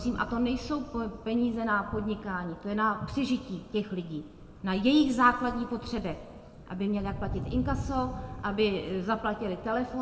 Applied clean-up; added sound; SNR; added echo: none; Thunder; 11 dB; reverberation time 1.3 s.